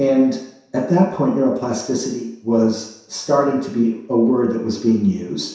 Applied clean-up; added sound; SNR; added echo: none; none; none; reverberation time 0.7 s.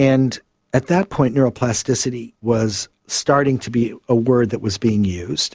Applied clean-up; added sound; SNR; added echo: none; none; none; none.